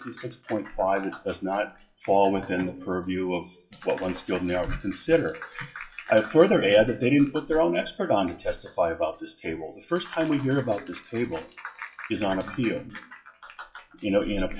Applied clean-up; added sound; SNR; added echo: classical method WPE with log-MMSE.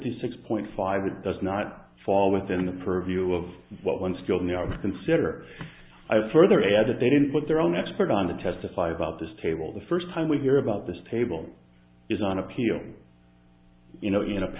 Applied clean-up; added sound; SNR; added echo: none; none; none; none.